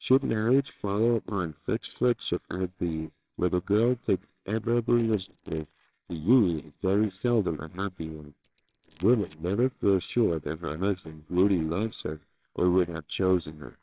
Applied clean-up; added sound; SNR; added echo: neural separator model SepFormer WHAMR!.